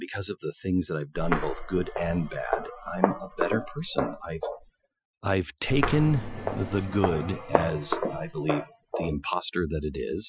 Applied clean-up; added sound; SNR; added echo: classical method Wiener filter.